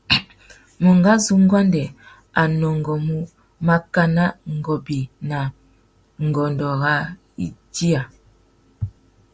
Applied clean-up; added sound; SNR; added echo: none; none; none; none.